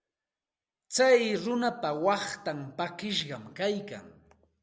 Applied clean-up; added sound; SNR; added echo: none; none; none; none.